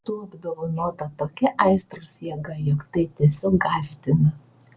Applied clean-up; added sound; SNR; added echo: none; none; none; none.